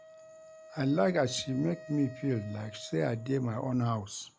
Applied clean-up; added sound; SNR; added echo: none; Wind instrument, woodwind instrument; 19 dB; none.